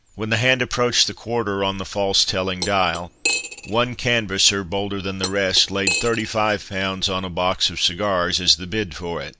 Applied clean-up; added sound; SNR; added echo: none; Cutlery, silverware; 7 dB; none.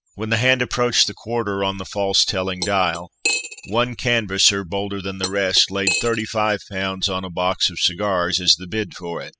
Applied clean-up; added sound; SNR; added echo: classical method spectral subtraction.